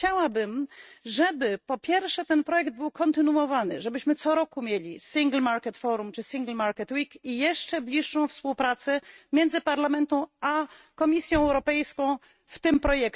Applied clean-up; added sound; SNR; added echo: neural mask model RNNoise.